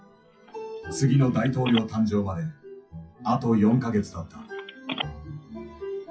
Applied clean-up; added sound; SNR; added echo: classical method WPE with log-MMSE.